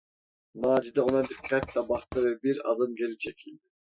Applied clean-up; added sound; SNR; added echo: classical method Wiener filter.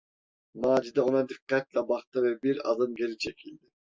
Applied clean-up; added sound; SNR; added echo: none; none; none; none.